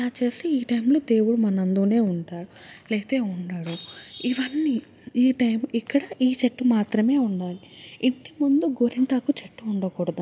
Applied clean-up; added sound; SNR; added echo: none; none; none; none.